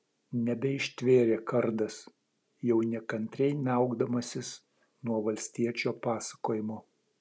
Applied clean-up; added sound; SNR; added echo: none; none; none; none.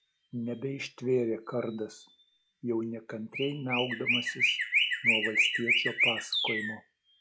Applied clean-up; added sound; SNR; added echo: classical method log-MMSE.